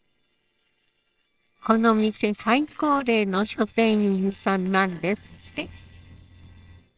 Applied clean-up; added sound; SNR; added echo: neural separator model SepFormer WHAMR!.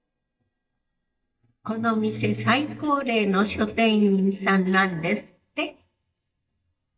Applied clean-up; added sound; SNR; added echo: neural mask model DeepFilterNet 3.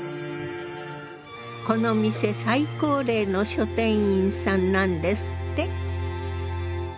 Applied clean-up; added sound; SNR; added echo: none; none; none; none.